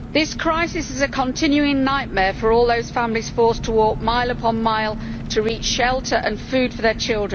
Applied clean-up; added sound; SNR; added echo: none; Engine; 10 dB; none.